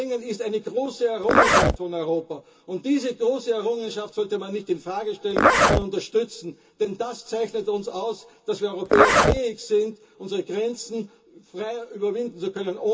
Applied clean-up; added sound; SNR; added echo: none; Zipper (clothing); -5 dB; reverberation time 0.2 s.